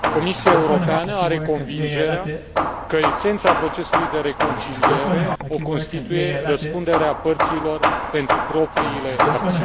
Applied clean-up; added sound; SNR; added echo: none; Hammer / Wood; -1 dB; none.